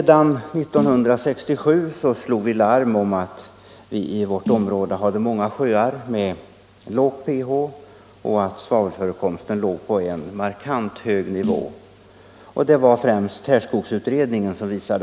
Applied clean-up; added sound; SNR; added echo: none; Snare drum; 12 dB; none.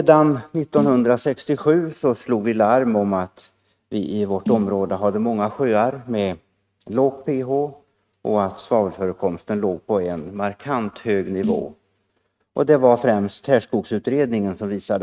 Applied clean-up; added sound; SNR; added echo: neural mask model RNNoise.